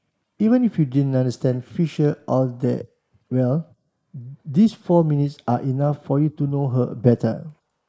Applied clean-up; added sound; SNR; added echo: neural mask model Resemble Enhance denoiser.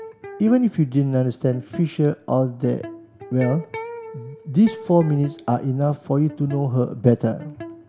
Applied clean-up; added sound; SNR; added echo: none; Electric guitar; 17 dB; none.